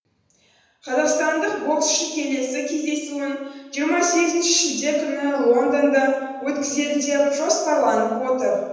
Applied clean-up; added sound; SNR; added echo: none; none; none; reverberation time 1.1 s.